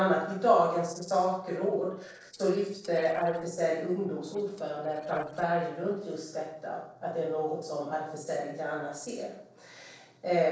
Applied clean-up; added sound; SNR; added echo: neural separator model SepFormer DNS4.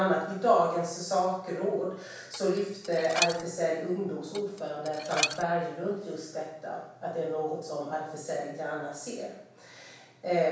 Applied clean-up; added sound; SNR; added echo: none; Dishes, pots, and pans; 5 dB; reverberation time 0.7 s.